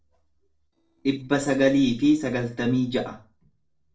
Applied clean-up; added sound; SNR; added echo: neural separator model SepFormer DNS4.